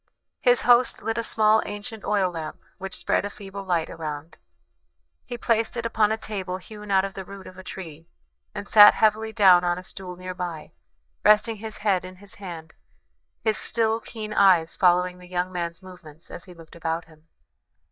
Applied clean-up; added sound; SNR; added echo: neural mask model DeepFilterNet 3.